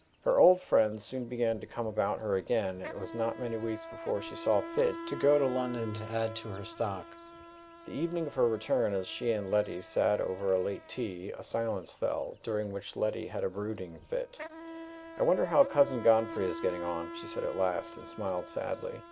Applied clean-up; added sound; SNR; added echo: none; Insect; 15 dB; none.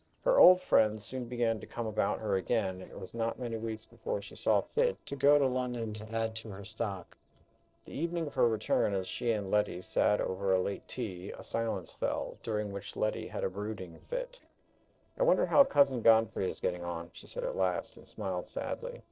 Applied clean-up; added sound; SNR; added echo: neural separator model SepFormer DNS4.